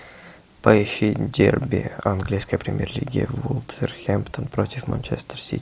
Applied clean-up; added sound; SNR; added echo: none; none; none; none.